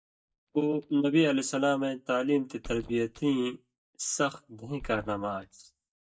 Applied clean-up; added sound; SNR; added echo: neural mask model DeepFilterNet 3.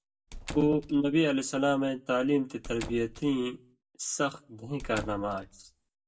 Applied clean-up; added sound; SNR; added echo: none; Squeak / Slam / Wood; 14 dB; reverberation time 0.1 s.